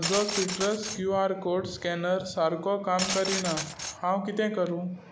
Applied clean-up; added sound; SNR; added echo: none; Glass; 7 dB; none.